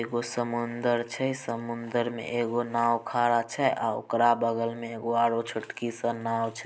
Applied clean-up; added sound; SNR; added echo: none; none; none; none.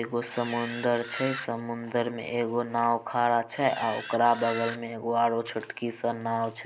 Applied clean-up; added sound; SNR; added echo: none; Camera; 8 dB; none.